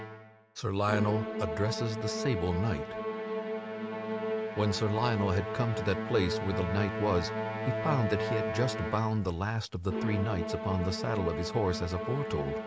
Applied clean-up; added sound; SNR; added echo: none; Musical instrument; 3 dB; none.